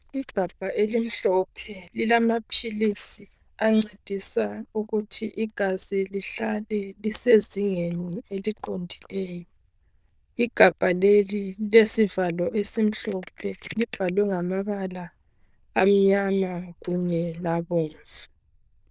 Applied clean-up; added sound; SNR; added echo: neural diffusion model UNIVERSE++.